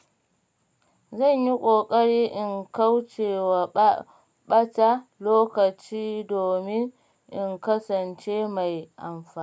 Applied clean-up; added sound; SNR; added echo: none; none; none; none.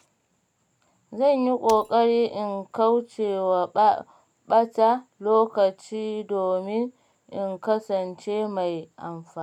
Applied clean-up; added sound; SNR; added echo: none; Shatter; 19 dB; none.